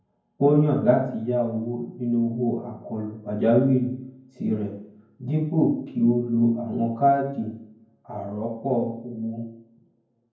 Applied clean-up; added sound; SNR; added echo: none; none; none; reverberation time 0.9 s.